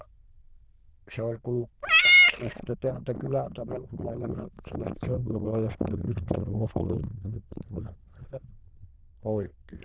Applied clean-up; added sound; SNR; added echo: neural diffusion model UNIVERSE++.